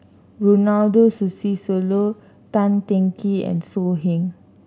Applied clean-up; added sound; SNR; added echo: none; none; none; none.